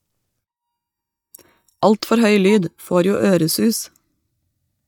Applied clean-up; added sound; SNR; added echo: neural mask model DeepFilterNet 3.